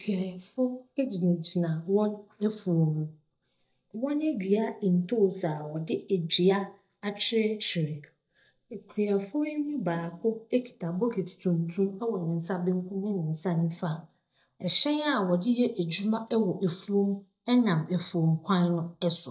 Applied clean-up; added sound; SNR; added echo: neural mask model DeepFilterNet 3.